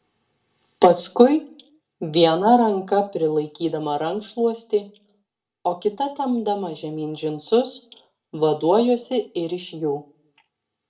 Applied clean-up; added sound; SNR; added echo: none; none; none; reverberation time 0.3 s.